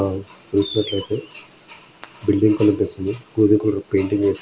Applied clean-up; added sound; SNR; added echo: none; Fireworks; 17 dB; none.